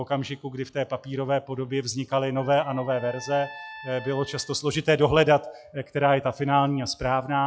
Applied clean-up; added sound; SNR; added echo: classical method log-MMSE.